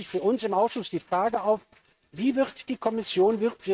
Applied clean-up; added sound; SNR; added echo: neural mask model RNNoise.